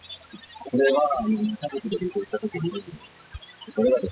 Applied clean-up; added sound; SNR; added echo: classical method spectral subtraction.